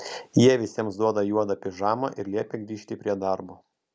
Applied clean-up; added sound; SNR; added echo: none; none; none; none.